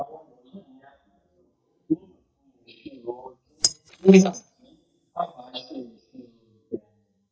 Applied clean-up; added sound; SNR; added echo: neural mask model DeepFilterNet 3.